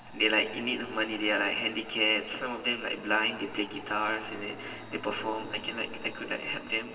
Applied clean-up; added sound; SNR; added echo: none; Aircraft; 16 dB; reverberation time 2.2 s.